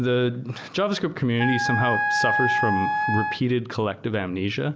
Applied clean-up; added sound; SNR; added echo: none; Wind instrument, woodwind instrument; -1 dB; none.